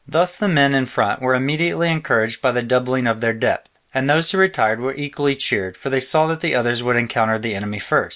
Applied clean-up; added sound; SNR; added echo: none; none; none; none.